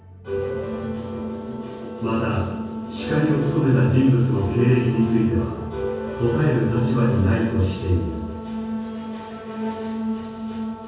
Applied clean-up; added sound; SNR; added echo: none; none; none; reverberation time 1.3 s.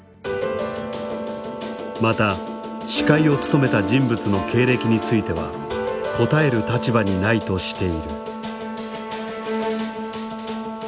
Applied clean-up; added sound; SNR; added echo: none; none; none; none.